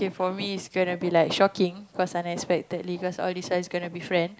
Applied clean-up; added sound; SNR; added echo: none; none; none; none.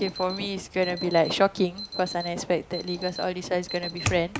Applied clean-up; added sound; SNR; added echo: none; Alarm; 10 dB; none.